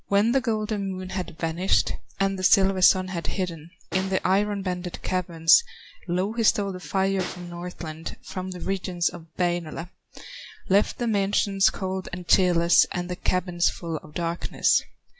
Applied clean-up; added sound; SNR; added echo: none; Snare drum; 18 dB; none.